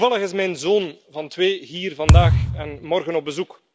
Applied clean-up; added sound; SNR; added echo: none; Thump, thud; -4 dB; none.